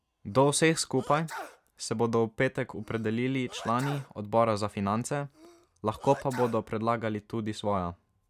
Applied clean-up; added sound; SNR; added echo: none; Sneeze; 18 dB; none.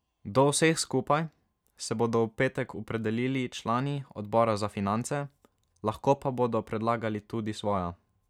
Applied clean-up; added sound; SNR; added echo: none; none; none; none.